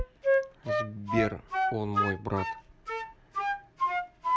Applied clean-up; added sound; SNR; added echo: none; Wind instrument, woodwind instrument; -4 dB; none.